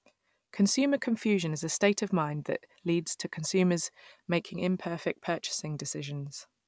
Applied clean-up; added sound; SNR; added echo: none; none; none; none.